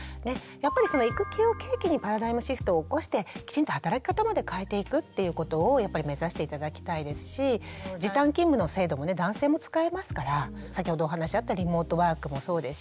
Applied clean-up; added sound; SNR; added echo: none; none; none; none.